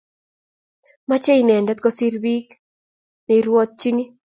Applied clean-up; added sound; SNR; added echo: none; none; none; none.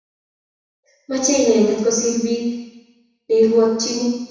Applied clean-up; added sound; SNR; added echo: none; none; none; reverberation time 1.1 s.